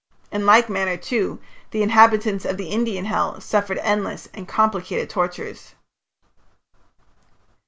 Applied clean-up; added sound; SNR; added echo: none; none; none; none.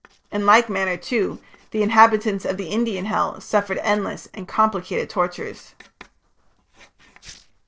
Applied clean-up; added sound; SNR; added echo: neural separator model SepFormer DNS4.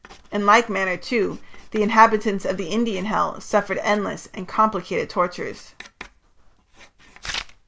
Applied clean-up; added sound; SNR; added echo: none; Writing; 20 dB; none.